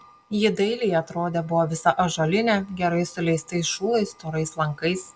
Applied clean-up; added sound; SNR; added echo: none; none; none; none.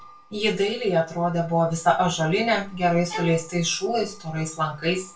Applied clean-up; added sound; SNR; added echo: none; Bowed string instrument; 14 dB; reverberation time 0.3 s.